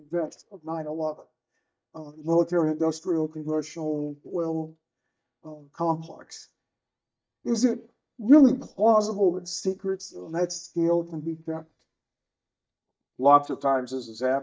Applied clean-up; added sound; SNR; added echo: neural mask model DeepFilterNet 3.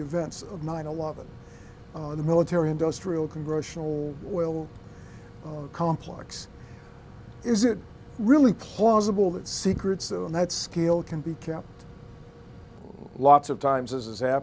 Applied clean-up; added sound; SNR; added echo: none; none; none; none.